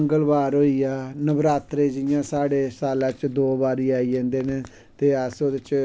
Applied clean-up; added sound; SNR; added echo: none; none; none; none.